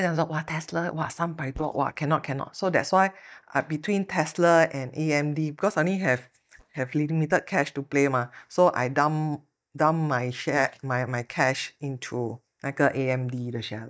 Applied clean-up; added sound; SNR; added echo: neural mask model DeepFilterNet 3.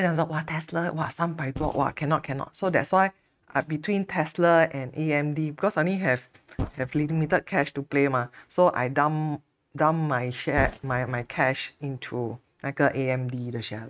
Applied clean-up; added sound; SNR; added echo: neural mask model RNNoise.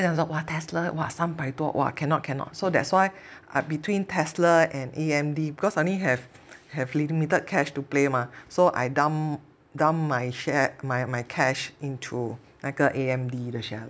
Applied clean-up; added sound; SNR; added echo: none; none; none; none.